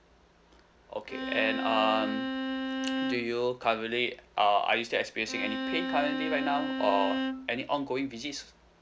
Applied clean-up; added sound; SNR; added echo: none; Bowed string instrument; 3 dB; none.